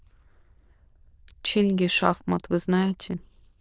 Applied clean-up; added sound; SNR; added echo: neural diffusion model UNIVERSE++.